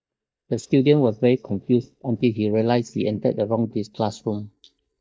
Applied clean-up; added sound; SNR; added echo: neural mask model DeepFilterNet 3.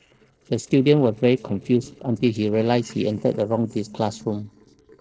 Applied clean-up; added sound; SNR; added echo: neural separator model SepFormer DNS4.